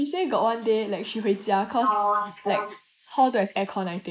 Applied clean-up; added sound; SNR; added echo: neural mask model Resemble Enhance denoiser.